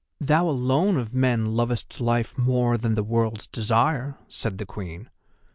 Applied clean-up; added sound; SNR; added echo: none; none; none; none.